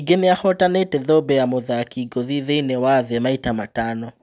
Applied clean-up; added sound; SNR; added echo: none; none; none; none.